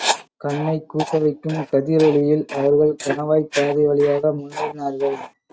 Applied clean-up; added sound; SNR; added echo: neural mask model RNNoise.